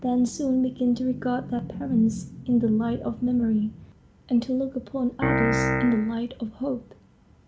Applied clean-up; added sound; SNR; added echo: none; Piano; -1 dB; none.